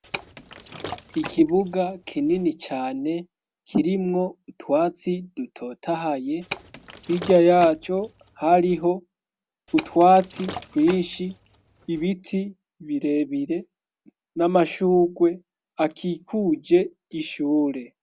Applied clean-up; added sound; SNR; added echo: none; Liquid; 16 dB; none.